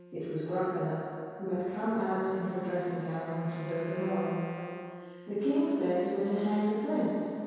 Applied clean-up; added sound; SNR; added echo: none; Wind instrument, woodwind instrument; 17 dB; reverberation time 2.2 s.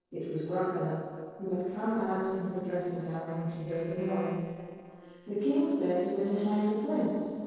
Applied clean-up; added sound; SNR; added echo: neural separator model SepFormer DNS4.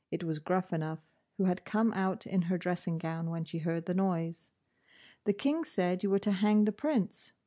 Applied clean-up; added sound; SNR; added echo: none; none; none; none.